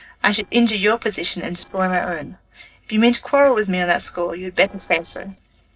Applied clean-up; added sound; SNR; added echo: neural separator model SepFormer DNS4.